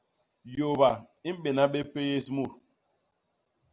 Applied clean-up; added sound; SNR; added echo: none; none; none; none.